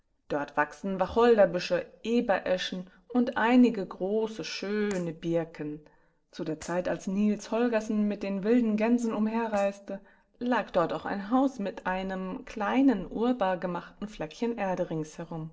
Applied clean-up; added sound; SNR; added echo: neural separator model SepFormer DNS4.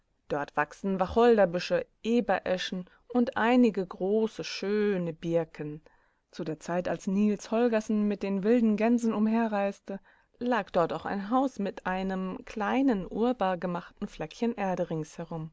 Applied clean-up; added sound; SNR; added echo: none; none; none; none.